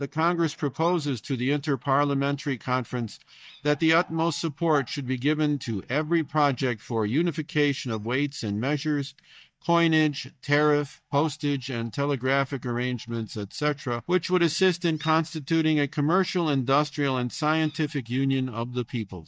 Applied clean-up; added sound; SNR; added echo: neural mask model DeepFilterNet 3.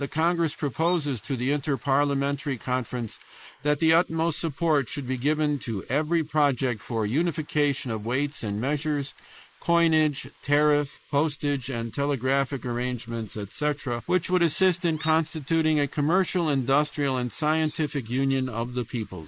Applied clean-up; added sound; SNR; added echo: neural mask model Resemble Enhance denoiser.